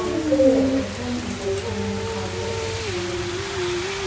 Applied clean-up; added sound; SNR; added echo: none; Rain; -1 dB; reverberation time 1.1 s.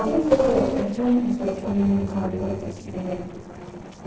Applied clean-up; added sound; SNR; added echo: neural separator model SepFormer DNS4.